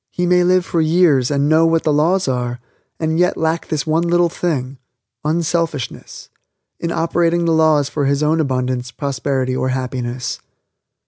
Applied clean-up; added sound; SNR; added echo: none; none; none; none.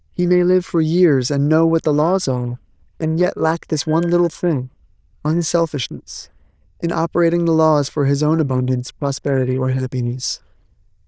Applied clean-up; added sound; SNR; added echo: neural diffusion model UNIVERSE++.